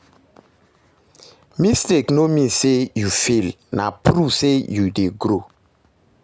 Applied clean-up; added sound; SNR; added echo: none; none; none; none.